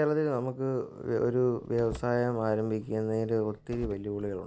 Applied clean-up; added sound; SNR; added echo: none; Car; 17 dB; none.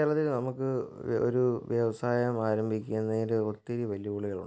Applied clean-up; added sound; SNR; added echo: none; none; none; none.